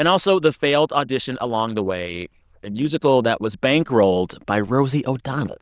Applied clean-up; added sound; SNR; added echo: neural diffusion model UNIVERSE++.